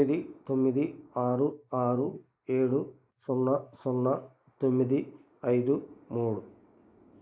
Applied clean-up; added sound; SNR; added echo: neural mask model Resemble Enhance denoiser.